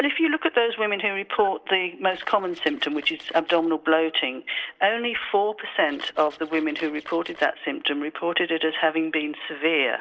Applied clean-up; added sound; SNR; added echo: neural separator model SepFormer DNS4.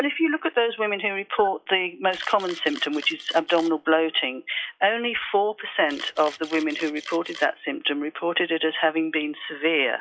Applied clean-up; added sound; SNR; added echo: classical method WPE with log-MMSE.